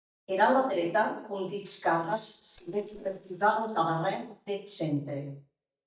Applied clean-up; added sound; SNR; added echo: neural mask model DeepFilterNet 3.